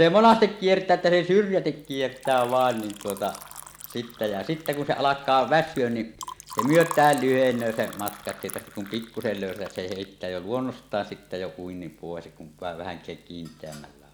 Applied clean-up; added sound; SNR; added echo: none; Liquid; 18 dB; none.